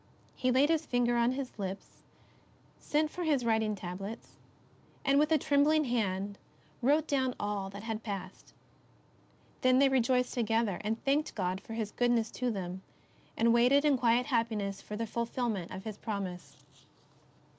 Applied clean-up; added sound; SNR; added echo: none; none; none; none.